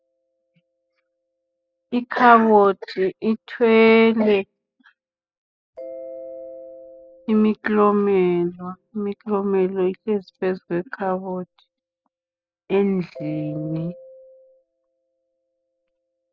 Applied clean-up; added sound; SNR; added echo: classical method spectral subtraction.